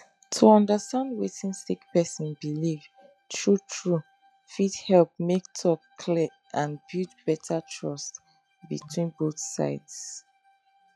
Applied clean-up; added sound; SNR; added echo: classical method log-MMSE.